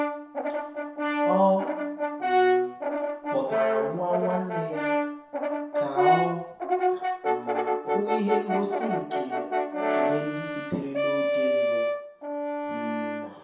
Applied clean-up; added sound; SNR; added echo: none; Brass instrument; -5 dB; reverberation time 0.7 s.